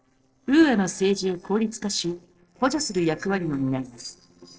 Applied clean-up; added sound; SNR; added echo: neural separator model SepFormer DNS4.